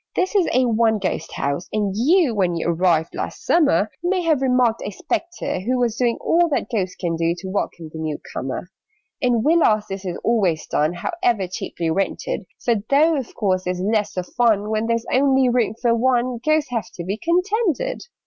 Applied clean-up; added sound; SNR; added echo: none; none; none; none.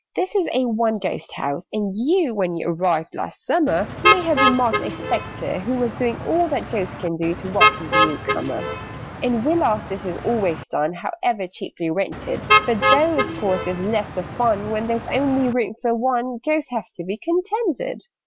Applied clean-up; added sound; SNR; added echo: none; Motor vehicle (road); 1 dB; none.